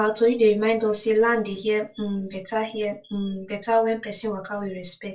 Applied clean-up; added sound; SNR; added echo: none; none; none; reverberation time 0.2 s.